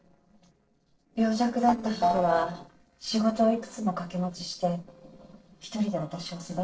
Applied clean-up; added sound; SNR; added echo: neural separator model SepFormer DNS4.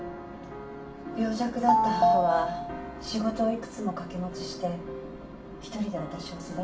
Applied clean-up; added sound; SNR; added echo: none; Telephone; -4 dB; reverberation time 0.4 s.